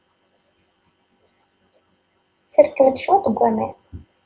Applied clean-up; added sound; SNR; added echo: none; none; none; none.